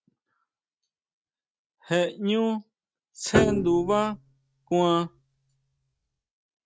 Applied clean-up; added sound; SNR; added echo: neural mask model RNNoise.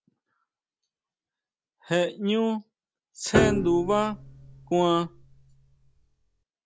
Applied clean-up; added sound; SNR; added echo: none; Piano; 2 dB; none.